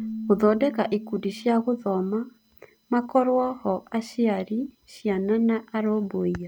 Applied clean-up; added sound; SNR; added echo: none; Keyboard (musical); 16 dB; none.